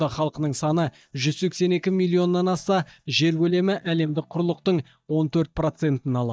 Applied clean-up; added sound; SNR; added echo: neural mask model DeepFilterNet 3.